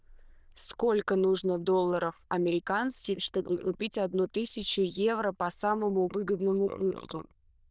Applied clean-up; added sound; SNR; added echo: neural diffusion model UNIVERSE++.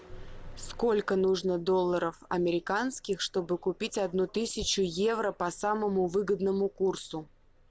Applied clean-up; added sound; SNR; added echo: none; none; none; none.